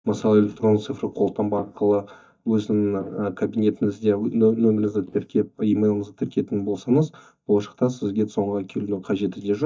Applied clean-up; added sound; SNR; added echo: neural mask model DeepFilterNet 3.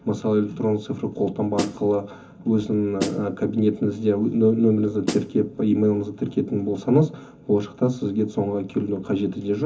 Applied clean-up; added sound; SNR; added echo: none; Snare drum; 8 dB; reverberation time 0.3 s.